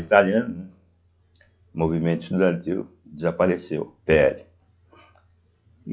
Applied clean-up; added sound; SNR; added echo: classical method log-MMSE.